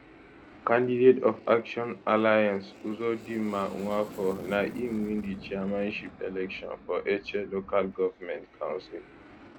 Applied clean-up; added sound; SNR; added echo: none; Aircraft; 18 dB; none.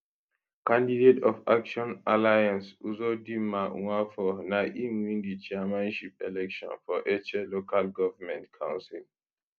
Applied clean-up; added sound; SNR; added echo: none; none; none; none.